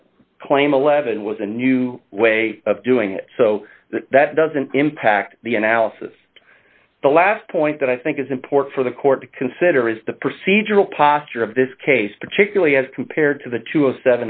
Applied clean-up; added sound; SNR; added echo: none; none; none; none.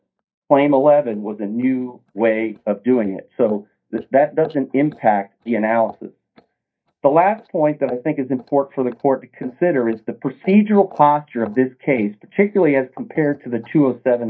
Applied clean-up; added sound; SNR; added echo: neural mask model DeepFilterNet 3.